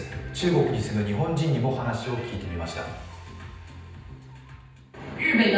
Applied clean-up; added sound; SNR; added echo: none; none; none; reverberation time 0.9 s.